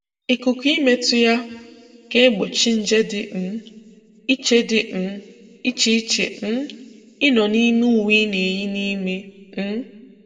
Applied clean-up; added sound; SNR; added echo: none; none; none; reverberation time 1.2 s.